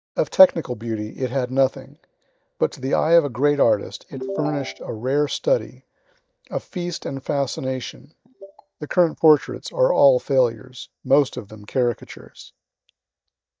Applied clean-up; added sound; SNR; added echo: neural mask model DeepFilterNet 3.